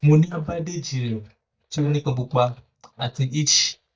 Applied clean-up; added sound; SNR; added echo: neural mask model DeepFilterNet 3.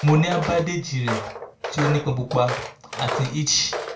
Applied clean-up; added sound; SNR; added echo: none; Walk, footsteps; 8 dB; reverberation time 0.3 s.